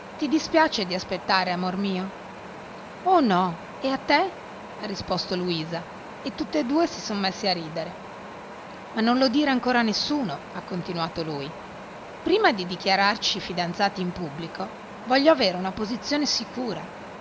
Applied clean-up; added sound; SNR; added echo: none; Wind; 14 dB; none.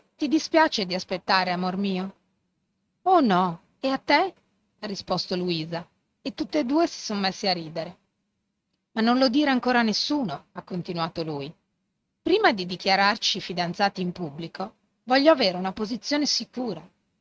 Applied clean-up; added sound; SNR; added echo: neural mask model RNNoise.